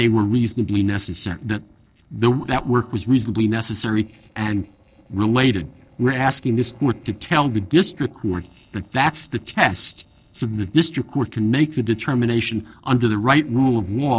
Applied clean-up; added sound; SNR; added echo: neural separator model SepFormer DNS4.